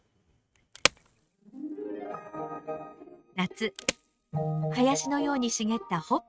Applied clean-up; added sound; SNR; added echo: neural mask model RNNoise.